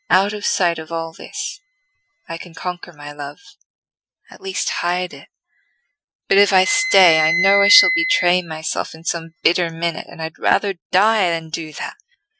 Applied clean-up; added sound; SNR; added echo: classical method Wiener filter.